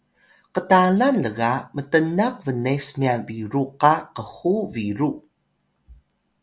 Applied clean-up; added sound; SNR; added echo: none; none; none; none.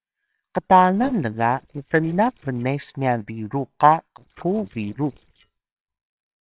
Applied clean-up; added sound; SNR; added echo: neural separator model SepFormer WHAMR!.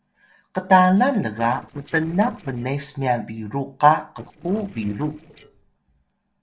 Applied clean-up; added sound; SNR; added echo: neural separator model SepFormer DNS4.